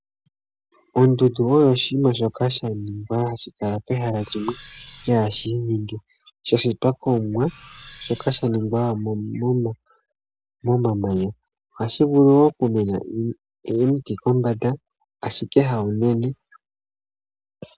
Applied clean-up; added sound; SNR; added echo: none; Cutlery, silverware; 14 dB; none.